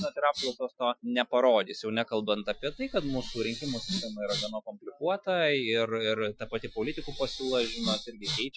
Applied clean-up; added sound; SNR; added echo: classical method Wiener filter.